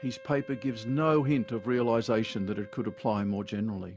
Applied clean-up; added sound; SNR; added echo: none; Wind instrument, woodwind instrument; 20 dB; none.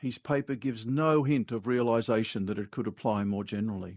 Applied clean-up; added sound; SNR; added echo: neural mask model Resemble Enhance denoiser.